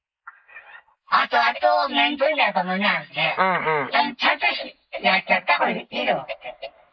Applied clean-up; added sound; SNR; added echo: neural mask model Resemble Enhance denoiser.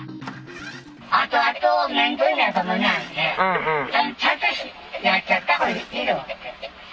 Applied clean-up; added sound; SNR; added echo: none; Engine starting; 19 dB; none.